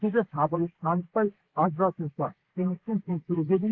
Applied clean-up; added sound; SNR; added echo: neural mask model Resemble Enhance denoiser.